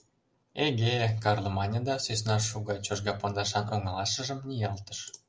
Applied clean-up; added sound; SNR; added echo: none; none; none; none.